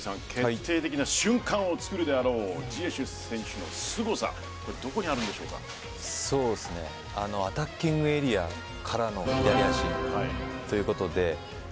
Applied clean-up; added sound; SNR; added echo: none; none; none; none.